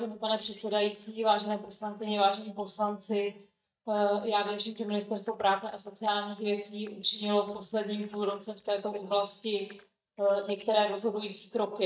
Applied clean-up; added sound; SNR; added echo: neural mask model DeepFilterNet 3.